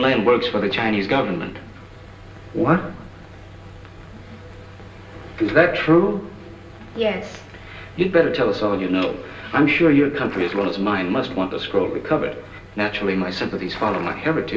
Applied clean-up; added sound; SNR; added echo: none; Liquid; 14 dB; reverberation time 0.7 s.